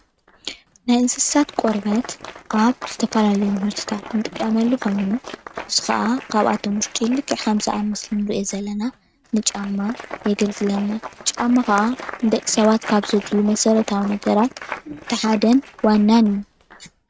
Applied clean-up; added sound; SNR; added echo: neural mask model RNNoise.